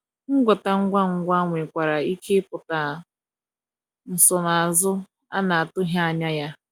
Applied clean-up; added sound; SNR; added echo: none; none; none; none.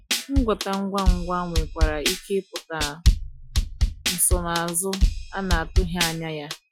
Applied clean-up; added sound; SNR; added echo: classical method Wiener filter.